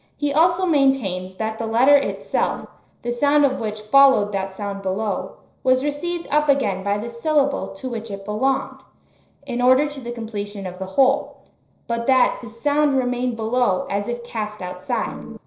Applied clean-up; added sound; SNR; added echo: neural separator model SepFormer DNS4.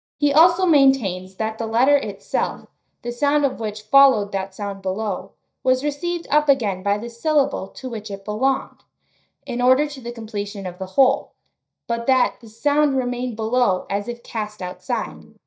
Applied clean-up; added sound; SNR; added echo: neural mask model DeepFilterNet 3.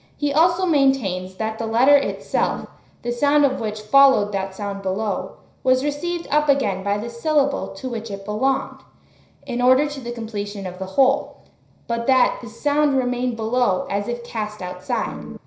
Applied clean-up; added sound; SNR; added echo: none; Organ; 9 dB; reverberation time 0.5 s.